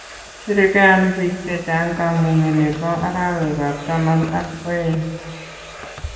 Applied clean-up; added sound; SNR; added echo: none; Domestic sounds, home sounds; 17 dB; reverberation time 1.3 s.